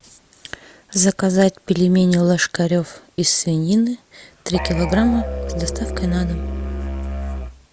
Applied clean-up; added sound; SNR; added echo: none; Musical instrument; 5 dB; none.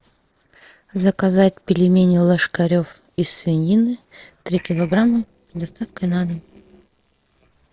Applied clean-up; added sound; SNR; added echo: neural separator model SepFormer DNS4.